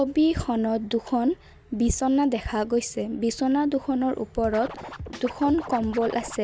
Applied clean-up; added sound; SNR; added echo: none; Scratching (performance technique); 13 dB; none.